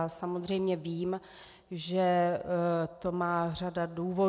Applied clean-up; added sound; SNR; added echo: none; none; none; none.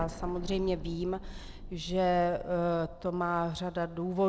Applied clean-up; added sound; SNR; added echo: none; Explosion; 12 dB; none.